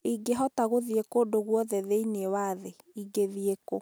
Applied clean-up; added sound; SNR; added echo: none; none; none; none.